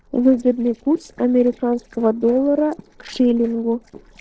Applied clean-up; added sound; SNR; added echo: neural separator model SepFormer DNS4.